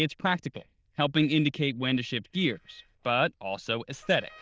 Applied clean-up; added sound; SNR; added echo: neural diffusion model UNIVERSE++.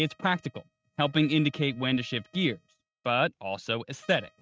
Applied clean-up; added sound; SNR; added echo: neural mask model RNNoise.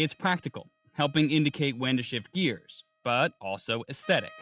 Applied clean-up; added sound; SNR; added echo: classical method log-MMSE.